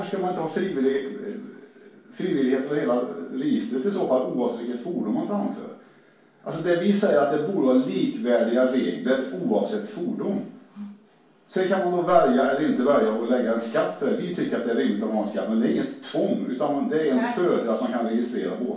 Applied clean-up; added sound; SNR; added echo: none; none; none; reverberation time 0.4 s.